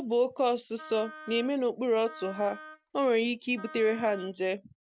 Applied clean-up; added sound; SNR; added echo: none; Wind instrument, woodwind instrument; 18 dB; none.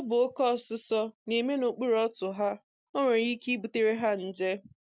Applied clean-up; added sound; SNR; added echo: none; none; none; none.